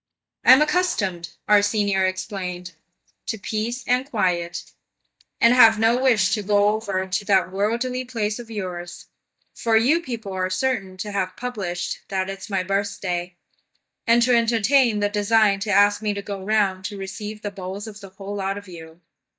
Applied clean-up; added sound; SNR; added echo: neural mask model DeepFilterNet 3.